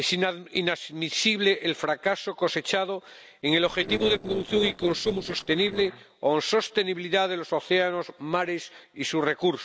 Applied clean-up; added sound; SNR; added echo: neural separator model SepFormer DNS4.